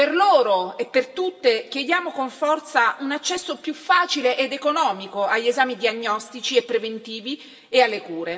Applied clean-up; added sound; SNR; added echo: none; none; none; reverberation time 0.6 s.